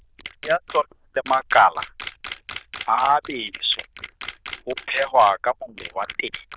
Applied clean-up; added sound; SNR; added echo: neural diffusion model UNIVERSE++.